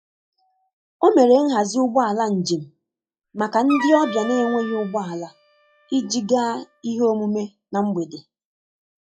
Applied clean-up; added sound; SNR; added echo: classical method log-MMSE.